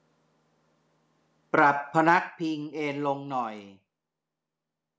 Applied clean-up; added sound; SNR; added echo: none; none; none; none.